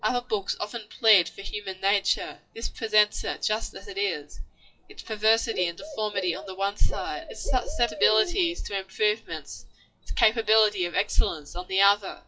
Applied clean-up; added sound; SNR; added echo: classical method WPE with log-MMSE.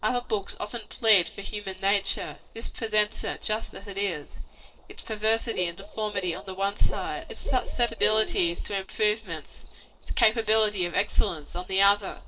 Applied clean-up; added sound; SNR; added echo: neural separator model SepFormer DNS4.